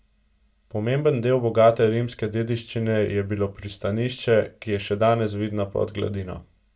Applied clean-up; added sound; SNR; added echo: none; none; none; reverberation time 0.2 s.